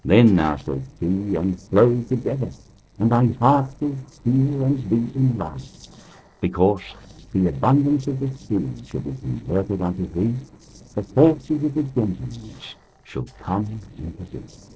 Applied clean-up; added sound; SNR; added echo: neural separator model SepFormer DNS4.